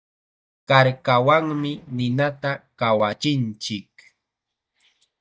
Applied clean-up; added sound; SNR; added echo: neural mask model DeepFilterNet 3.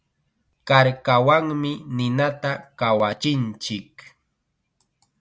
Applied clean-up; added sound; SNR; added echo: none; none; none; none.